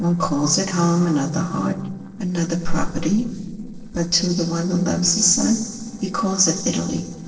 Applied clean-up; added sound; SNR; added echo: neural separator model SepFormer DNS4.